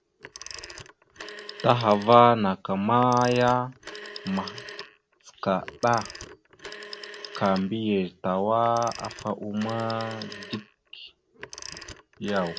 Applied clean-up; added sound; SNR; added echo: none; Telephone; 16 dB; none.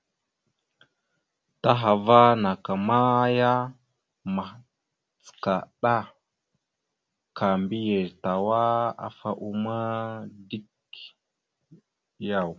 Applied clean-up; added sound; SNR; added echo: none; none; none; none.